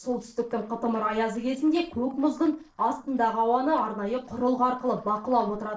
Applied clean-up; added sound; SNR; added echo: neural separator model SepFormer DNS4.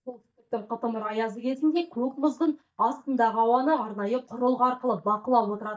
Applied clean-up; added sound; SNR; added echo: neural mask model DeepFilterNet 3.